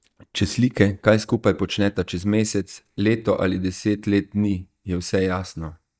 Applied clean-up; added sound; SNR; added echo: neural mask model DeepFilterNet 3.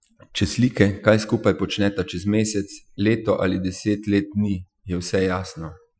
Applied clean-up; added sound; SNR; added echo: classical method Wiener filter.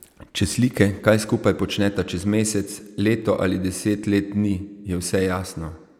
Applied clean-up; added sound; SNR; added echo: none; none; none; none.